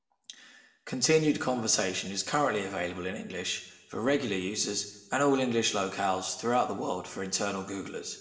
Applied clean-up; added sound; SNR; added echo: none; none; none; reverberation time 0.8 s.